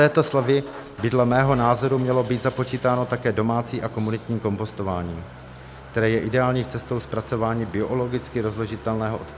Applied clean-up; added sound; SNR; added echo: none; Idling / Engine starting; 17 dB; none.